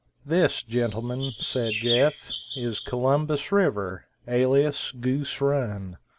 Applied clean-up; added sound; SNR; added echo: none; Chirp, tweet; 8 dB; none.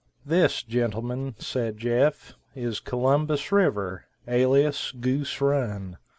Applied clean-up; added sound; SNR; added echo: none; none; none; none.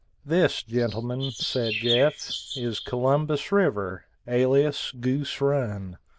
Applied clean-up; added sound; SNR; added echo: neural diffusion model UNIVERSE++.